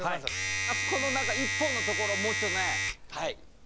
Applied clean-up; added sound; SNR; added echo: none; Domestic sounds, home sounds; -3 dB; none.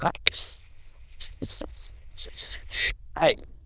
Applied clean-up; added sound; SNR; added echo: neural diffusion model UNIVERSE++.